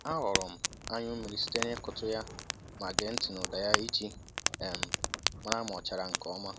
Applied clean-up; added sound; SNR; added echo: none; Fire; 0 dB; none.